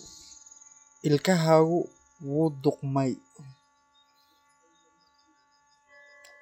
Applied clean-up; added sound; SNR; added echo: classical method log-MMSE.